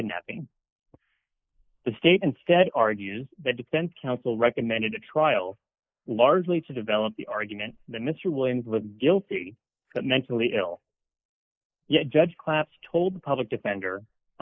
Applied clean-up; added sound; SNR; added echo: neural mask model Resemble Enhance denoiser.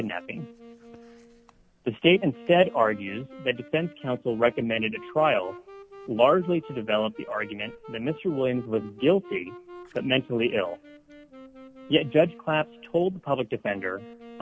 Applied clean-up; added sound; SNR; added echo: none; Wind instrument, woodwind instrument; 20 dB; none.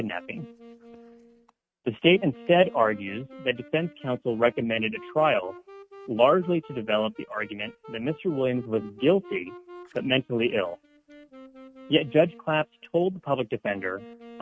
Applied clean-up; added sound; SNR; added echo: neural mask model RNNoise.